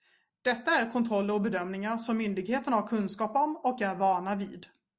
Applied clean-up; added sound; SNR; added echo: none; none; none; none.